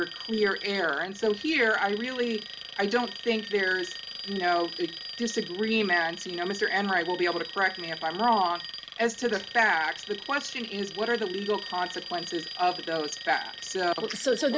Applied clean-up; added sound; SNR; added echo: none; Alarm; 11 dB; none.